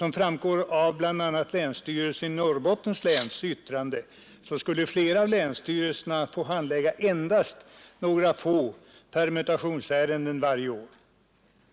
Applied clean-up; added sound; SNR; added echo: none; Cutlery, silverware; 12 dB; none.